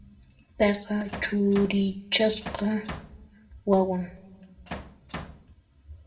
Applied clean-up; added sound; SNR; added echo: none; Bass drum; 12 dB; reverberation time 0.6 s.